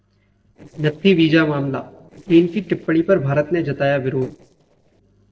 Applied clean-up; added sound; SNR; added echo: neural separator model SepFormer DNS4.